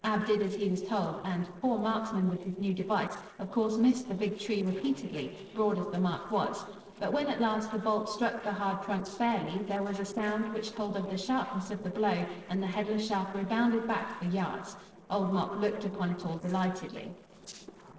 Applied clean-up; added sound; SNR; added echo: neural separator model SepFormer DNS4.